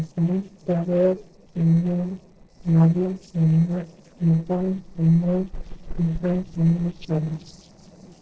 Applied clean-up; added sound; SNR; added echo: neural separator model SepFormer DNS4.